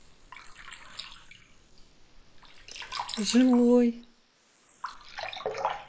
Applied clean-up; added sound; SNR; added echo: neural mask model Resemble Enhance denoiser.